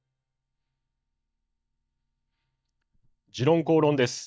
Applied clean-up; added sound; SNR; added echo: neural mask model DeepFilterNet 3.